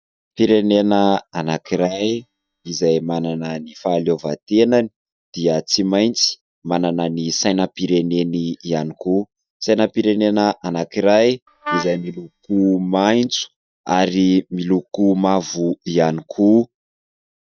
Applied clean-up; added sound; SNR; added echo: neural mask model DeepFilterNet 3.